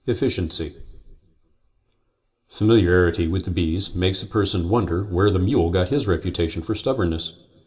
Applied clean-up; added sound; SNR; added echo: none; none; none; reverberation time 0.8 s.